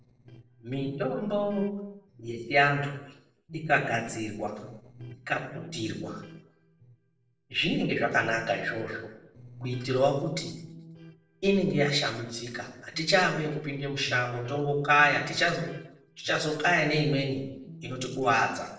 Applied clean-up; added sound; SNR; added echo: neural separator model SepFormer DNS4.